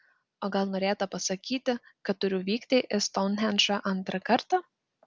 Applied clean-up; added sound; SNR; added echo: none; none; none; none.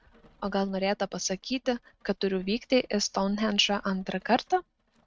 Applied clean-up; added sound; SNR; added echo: neural mask model RNNoise.